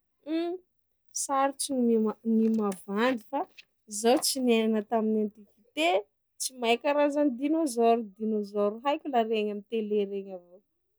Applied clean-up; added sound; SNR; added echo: none; none; none; none.